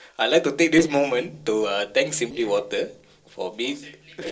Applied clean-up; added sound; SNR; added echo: neural separator model SepFormer DNS4.